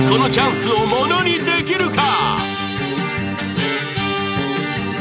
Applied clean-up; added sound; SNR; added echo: none; Electric guitar / Bass guitar; 8 dB; none.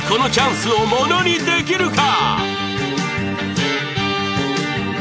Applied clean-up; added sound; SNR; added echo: none; none; none; none.